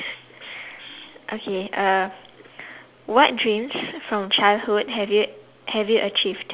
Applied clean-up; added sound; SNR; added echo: none; none; none; none.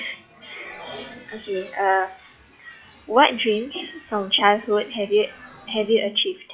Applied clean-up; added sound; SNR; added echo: classical method log-MMSE.